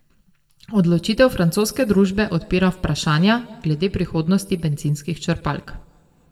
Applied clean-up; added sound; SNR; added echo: none; none; none; reverberation time 1.1 s.